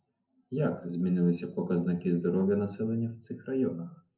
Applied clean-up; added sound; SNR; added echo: none; none; none; reverberation time 0.3 s.